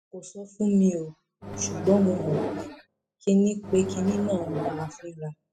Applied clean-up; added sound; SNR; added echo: classical method spectral subtraction.